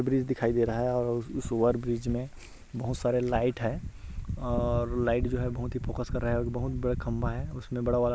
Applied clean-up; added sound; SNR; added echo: none; none; none; none.